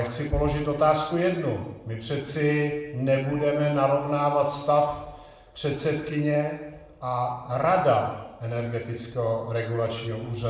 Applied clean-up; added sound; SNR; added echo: none; none; none; reverberation time 0.8 s.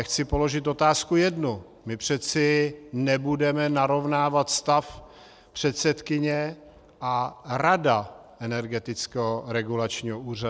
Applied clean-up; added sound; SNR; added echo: none; none; none; none.